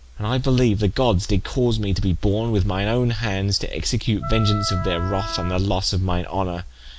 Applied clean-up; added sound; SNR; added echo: none; Wind instrument, woodwind instrument; 11 dB; none.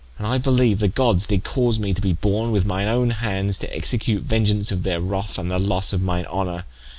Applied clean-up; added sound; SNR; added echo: none; none; none; none.